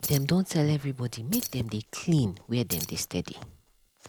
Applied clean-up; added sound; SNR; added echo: none; Keys jangling; 11 dB; none.